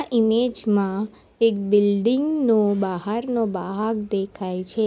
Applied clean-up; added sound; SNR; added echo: none; none; none; none.